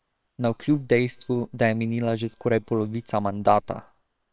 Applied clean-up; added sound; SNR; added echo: neural separator model SepFormer WHAM!.